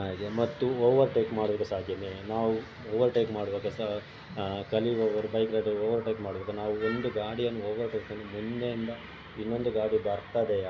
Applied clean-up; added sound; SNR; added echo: none; none; none; none.